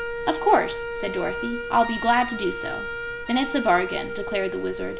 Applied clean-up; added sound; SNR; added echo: none; Wind instrument, woodwind instrument; 7 dB; none.